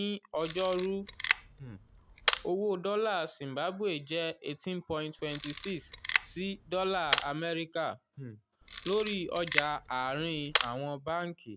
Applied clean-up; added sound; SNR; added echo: none; Camera; -3 dB; none.